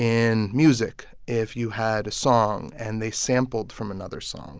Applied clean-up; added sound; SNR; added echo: none; none; none; none.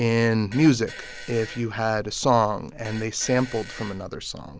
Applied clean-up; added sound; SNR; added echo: none; Fart; 19 dB; none.